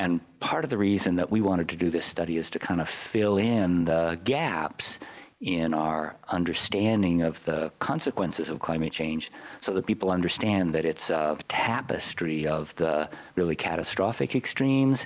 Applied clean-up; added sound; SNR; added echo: none; none; none; none.